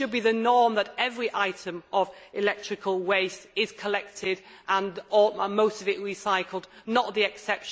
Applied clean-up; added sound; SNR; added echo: none; none; none; none.